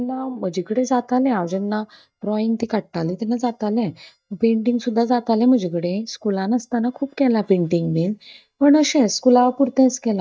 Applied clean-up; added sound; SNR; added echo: neural mask model DeepFilterNet 3.